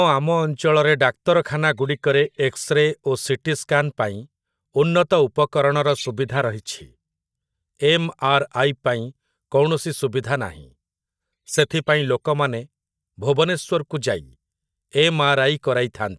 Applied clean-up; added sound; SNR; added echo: neural mask model DeepFilterNet 3.